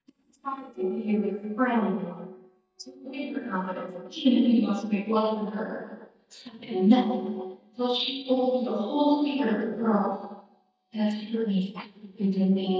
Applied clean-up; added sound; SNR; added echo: neural mask model DeepFilterNet 3.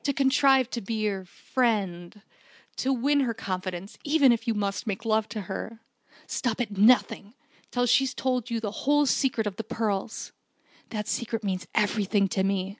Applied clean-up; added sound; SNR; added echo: none; none; none; none.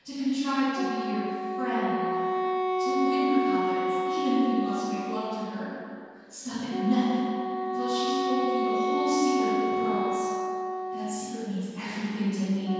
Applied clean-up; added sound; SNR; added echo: none; Wind instrument, woodwind instrument; 0 dB; reverberation time 2.1 s.